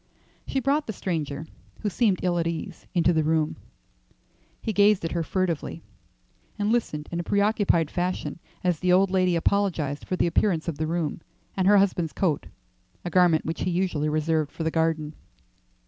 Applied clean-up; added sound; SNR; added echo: none; none; none; none.